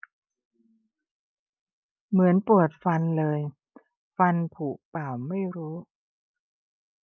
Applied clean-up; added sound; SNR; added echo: none; none; none; none.